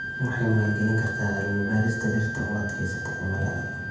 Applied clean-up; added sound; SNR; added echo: none; Wind instrument, woodwind instrument; 6 dB; reverberation time 0.8 s.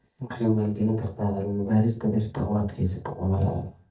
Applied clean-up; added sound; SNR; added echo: neural mask model DeepFilterNet 3.